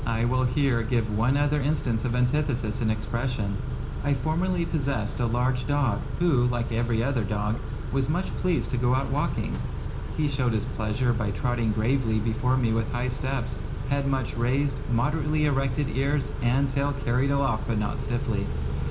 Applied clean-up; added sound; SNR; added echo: none; Idling / Accelerating, revving, vroom / Car; 3 dB; reverberation time 0.4 s.